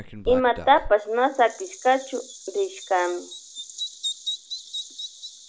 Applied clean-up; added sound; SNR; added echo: none; Bird vocalization, bird call, bird song; 11 dB; none.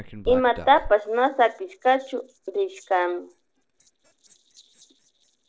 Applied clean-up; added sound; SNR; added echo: neural separator model SepFormer DNS4.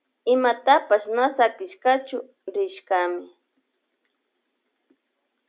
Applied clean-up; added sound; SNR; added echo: none; none; none; none.